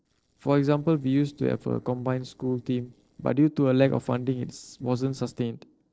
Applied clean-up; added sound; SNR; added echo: neural separator model SepFormer DNS4.